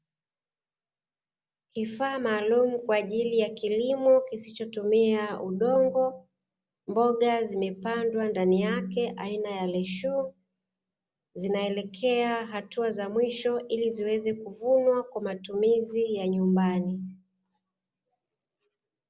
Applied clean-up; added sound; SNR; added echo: none; none; none; none.